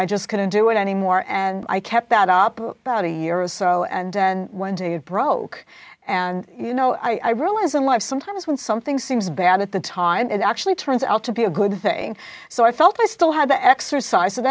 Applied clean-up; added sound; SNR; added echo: none; none; none; none.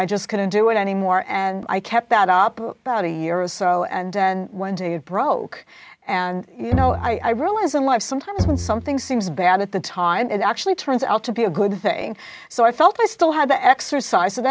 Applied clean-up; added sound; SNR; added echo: none; Bowed string instrument; 7 dB; none.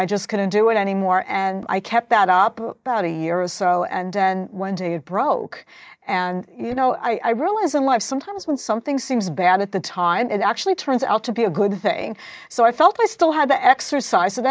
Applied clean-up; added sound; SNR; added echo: neural mask model DeepFilterNet 3.